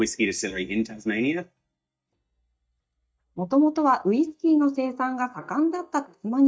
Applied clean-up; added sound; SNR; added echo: neural mask model DeepFilterNet 3.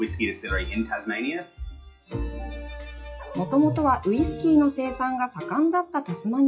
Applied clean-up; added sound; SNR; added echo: classical method WPE with log-MMSE.